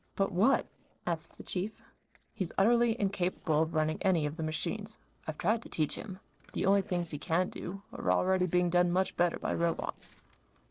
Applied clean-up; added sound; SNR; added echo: neural separator model SepFormer DNS4.